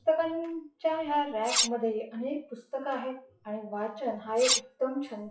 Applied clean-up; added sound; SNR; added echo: classical method WPE with log-MMSE.